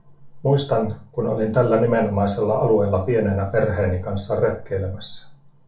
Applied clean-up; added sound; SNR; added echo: none; none; none; reverberation time 0.3 s.